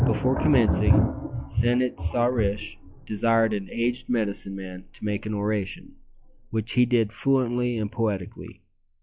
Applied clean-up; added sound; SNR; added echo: classical method log-MMSE.